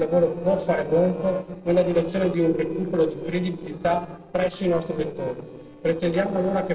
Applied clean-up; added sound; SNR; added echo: neural separator model SepFormer DNS4.